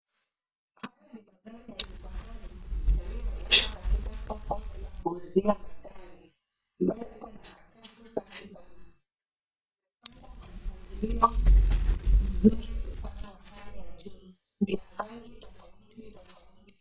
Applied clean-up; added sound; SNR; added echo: neural mask model DeepFilterNet 3.